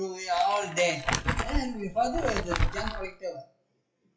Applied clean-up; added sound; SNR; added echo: classical method WPE with log-MMSE.